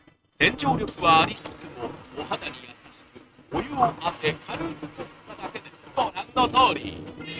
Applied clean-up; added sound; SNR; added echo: neural mask model RNNoise.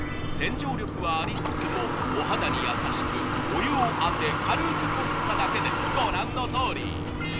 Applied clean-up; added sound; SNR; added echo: none; Water tap, faucet / Water; -2 dB; none.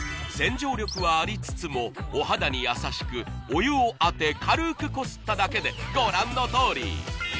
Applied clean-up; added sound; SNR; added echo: none; none; none; none.